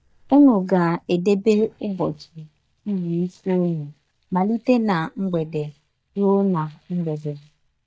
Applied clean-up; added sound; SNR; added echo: neural mask model DeepFilterNet 3.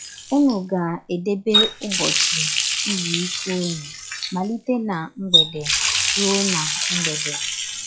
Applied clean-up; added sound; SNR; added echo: classical method log-MMSE.